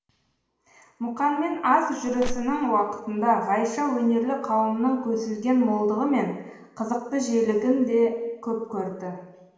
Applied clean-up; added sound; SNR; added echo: none; Crushing; 7 dB; reverberation time 1.1 s.